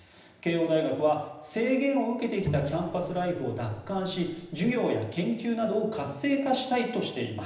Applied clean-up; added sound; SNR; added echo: none; Bowed string instrument; 9 dB; reverberation time 0.9 s.